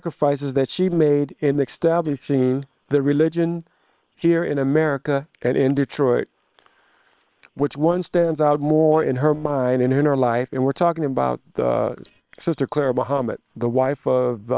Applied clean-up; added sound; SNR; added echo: neural separator model SepFormer WHAM!.